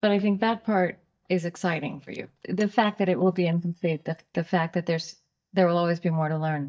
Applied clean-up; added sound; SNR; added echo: neural mask model DeepFilterNet 3.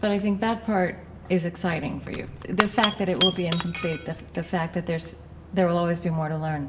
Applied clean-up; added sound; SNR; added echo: none; Shatter / Crushing; 7 dB; reverberation time 1.8 s.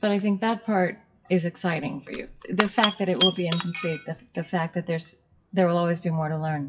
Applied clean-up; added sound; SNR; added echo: classical method WPE with log-MMSE.